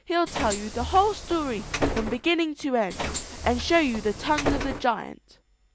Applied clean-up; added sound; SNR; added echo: none; Bus; 5 dB; none.